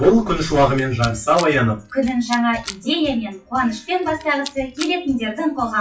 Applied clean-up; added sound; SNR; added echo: classical method WPE with log-MMSE.